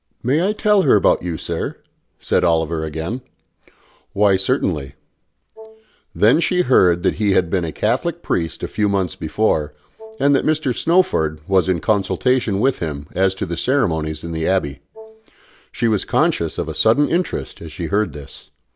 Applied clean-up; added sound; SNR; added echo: none; Wind instrument, woodwind instrument; 19 dB; none.